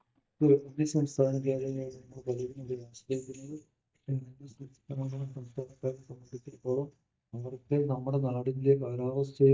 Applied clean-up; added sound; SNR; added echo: neural mask model DeepFilterNet 3.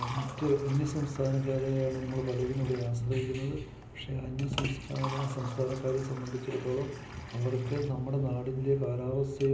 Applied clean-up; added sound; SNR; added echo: none; Liquid; 14 dB; reverberation time 0.5 s.